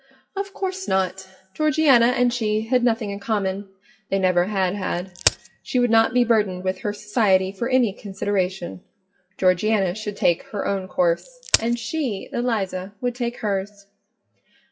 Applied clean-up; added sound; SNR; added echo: classical method WPE with log-MMSE.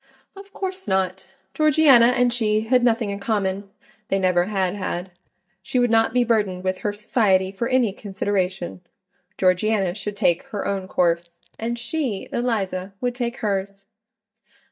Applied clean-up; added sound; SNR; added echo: neural mask model DeepFilterNet 3.